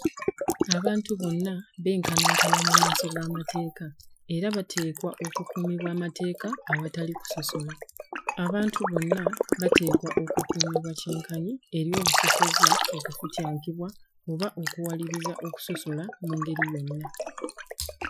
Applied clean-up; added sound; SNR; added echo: classical method Wiener filter.